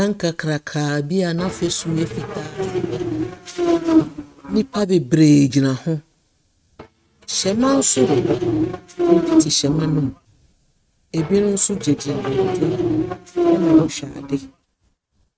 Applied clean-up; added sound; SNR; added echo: neural mask model RNNoise.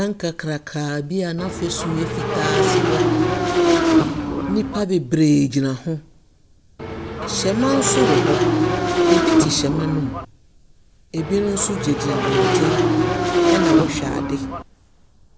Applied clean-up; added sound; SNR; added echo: none; Motorcycle / Engine; -4 dB; none.